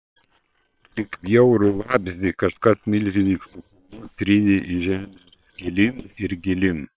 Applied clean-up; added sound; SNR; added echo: neural separator model SepFormer WHAM!.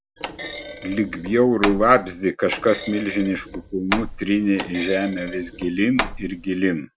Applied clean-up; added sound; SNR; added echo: none; Thump, thud; 10 dB; none.